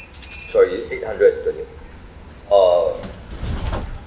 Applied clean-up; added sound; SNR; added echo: none; Train + Tambourine; 11 dB; none.